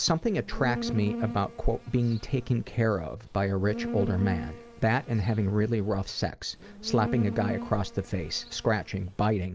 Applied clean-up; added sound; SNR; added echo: none; Insect; 10 dB; none.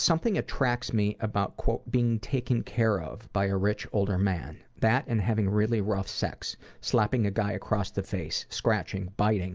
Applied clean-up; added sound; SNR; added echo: none; none; none; none.